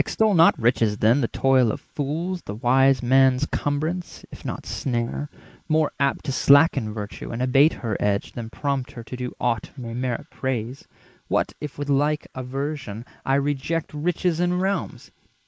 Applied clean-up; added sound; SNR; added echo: neural mask model Resemble Enhance denoiser.